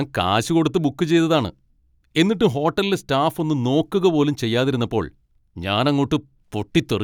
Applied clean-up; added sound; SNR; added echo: none; none; none; none.